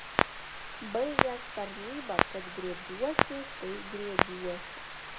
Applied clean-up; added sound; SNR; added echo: none; Clock; -5 dB; reverberation time 0.5 s.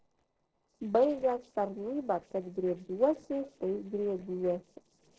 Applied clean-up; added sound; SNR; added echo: neural separator model SepFormer DNS4.